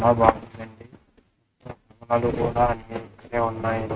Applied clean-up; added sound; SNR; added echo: neural mask model RNNoise.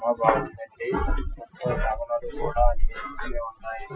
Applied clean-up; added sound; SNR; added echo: classical method Wiener filter.